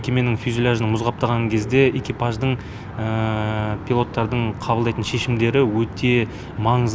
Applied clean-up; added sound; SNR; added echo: none; none; none; none.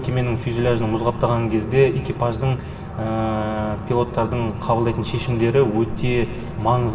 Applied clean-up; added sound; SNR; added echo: none; Bird; 16 dB; reverberation time 2.4 s.